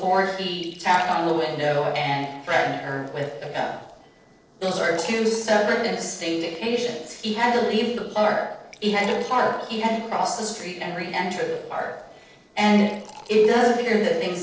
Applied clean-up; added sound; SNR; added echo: neural separator model SepFormer DNS4.